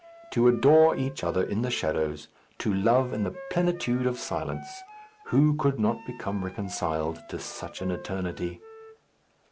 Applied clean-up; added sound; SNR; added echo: none; Wind instrument, woodwind instrument; 19 dB; none.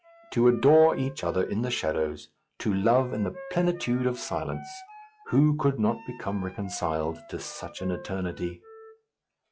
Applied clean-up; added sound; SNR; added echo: classical method log-MMSE.